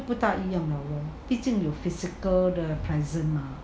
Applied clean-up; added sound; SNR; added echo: none; none; none; none.